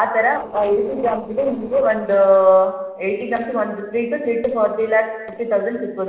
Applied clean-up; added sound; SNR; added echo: neural separator model SepFormer DNS4.